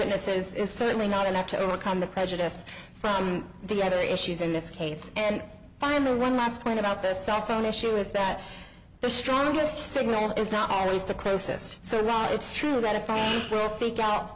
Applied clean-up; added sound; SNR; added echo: none; none; none; none.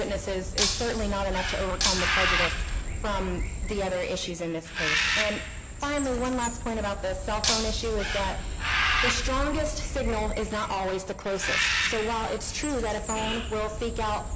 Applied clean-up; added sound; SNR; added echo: none; Bird + Shatter; -1 dB; none.